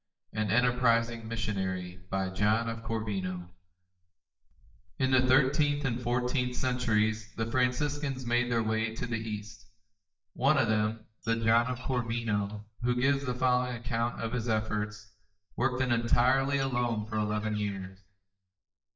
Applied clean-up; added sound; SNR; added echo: neural mask model DeepFilterNet 3.